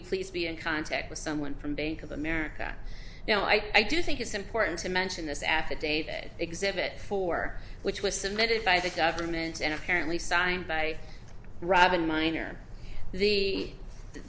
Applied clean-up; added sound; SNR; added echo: none; none; none; none.